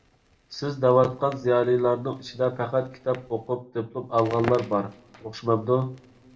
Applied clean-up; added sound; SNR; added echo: none; Crackle; 19 dB; reverberation time 0.4 s.